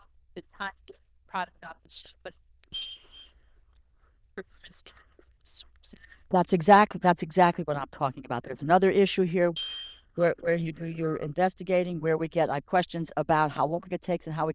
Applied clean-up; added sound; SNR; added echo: neural diffusion model UNIVERSE++.